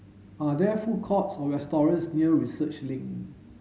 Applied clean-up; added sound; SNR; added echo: none; none; none; none.